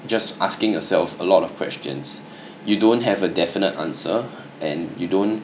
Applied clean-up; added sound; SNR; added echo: none; none; none; none.